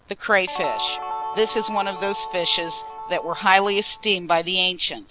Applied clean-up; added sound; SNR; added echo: none; Guitar; 8 dB; none.